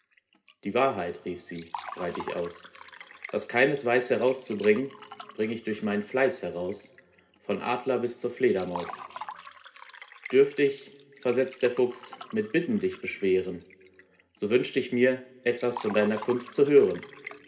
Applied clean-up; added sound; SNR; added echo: none; Liquid; 18 dB; reverberation time 1.5 s.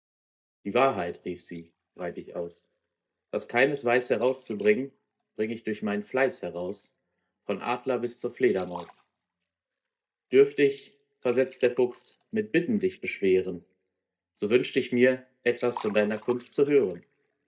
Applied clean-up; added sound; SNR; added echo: neural mask model DeepFilterNet 3.